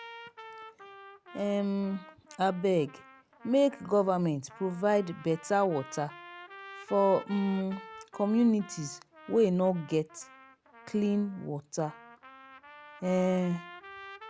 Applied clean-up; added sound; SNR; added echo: none; Trumpet; 19 dB; none.